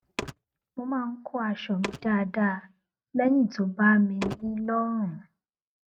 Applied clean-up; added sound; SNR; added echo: neural mask model RNNoise.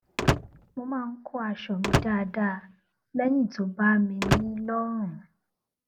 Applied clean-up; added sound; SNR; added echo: none; Slam / Wood; 2 dB; none.